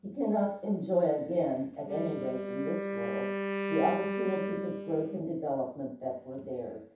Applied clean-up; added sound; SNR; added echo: none; Wind instrument, woodwind instrument; 5 dB; reverberation time 0.7 s.